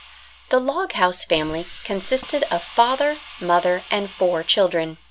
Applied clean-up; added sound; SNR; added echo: none; Hiss; 17 dB; none.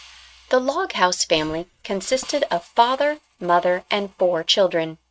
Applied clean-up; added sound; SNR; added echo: neural mask model RNNoise.